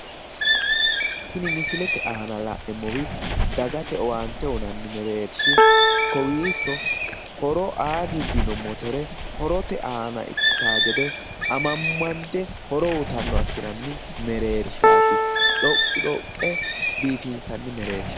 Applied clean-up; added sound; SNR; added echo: none; Bird + Piano; -5 dB; none.